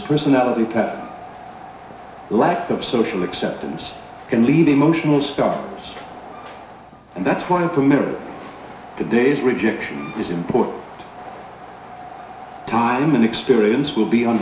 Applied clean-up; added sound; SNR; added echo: none; Train; 17 dB; reverberation time 0.7 s.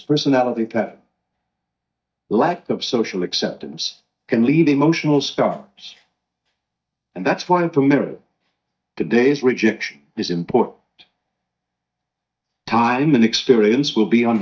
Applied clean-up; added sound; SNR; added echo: neural mask model DeepFilterNet 3.